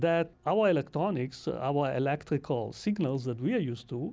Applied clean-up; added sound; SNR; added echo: none; none; none; none.